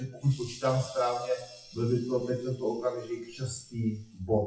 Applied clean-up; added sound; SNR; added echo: classical method WPE with log-MMSE.